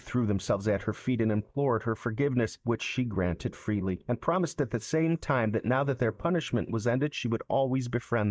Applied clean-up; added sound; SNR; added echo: neural mask model DeepFilterNet 3.